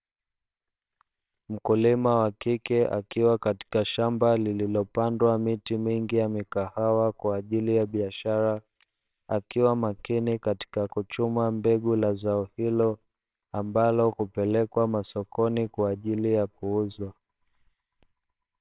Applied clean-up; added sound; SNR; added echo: neural separator model SepFormer WHAMR!.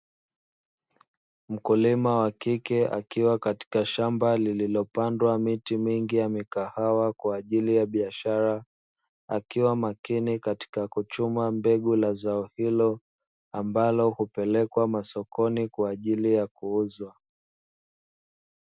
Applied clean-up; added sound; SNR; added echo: none; none; none; none.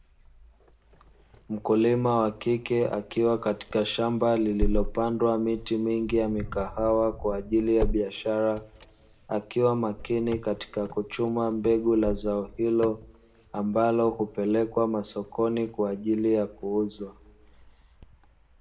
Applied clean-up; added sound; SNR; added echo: none; Wind; 11 dB; reverberation time 0.5 s.